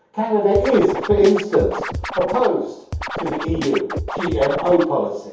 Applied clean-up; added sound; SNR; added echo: none; Scratching (performance technique); 7 dB; reverberation time 0.7 s.